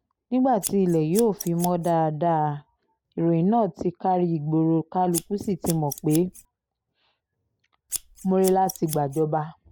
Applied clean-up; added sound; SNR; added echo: none; Scissors; 13 dB; none.